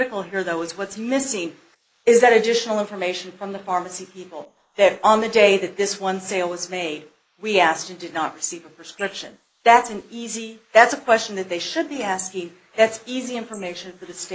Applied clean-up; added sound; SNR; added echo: neural mask model Resemble Enhance denoiser.